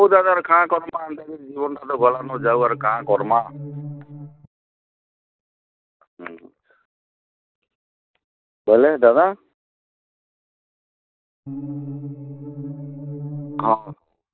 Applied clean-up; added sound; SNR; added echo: neural mask model DeepFilterNet 3.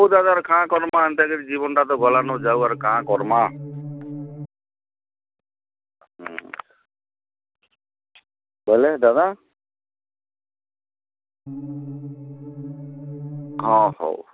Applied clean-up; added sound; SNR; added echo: none; Musical instrument; 11 dB; none.